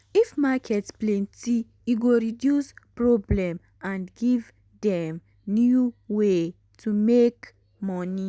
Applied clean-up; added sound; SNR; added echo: none; none; none; none.